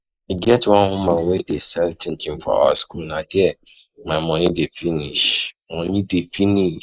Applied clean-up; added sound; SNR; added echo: neural mask model Resemble Enhance denoiser.